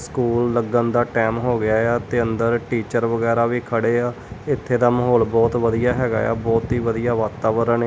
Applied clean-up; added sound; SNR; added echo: none; none; none; none.